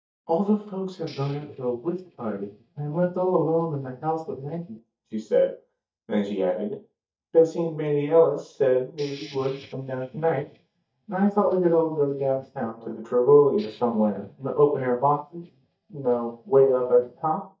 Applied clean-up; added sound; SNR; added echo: neural mask model DeepFilterNet 3.